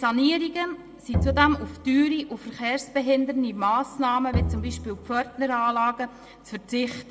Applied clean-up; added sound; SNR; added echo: none; Bowed string instrument; 5 dB; reverberation time 1.3 s.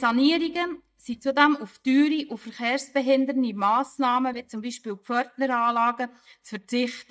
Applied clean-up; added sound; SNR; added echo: neural mask model DeepFilterNet 3.